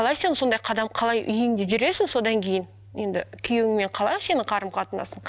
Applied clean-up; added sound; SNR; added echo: none; none; none; none.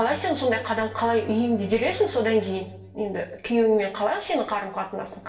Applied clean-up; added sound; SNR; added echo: none; Bowed string instrument; 19 dB; reverberation time 0.7 s.